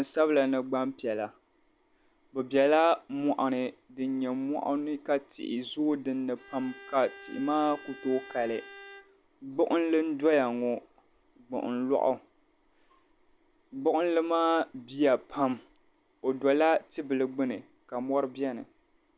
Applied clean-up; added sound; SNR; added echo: none; Bowed string instrument; 19 dB; none.